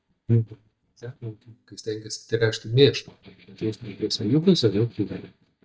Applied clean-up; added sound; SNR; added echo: neural mask model DeepFilterNet 3.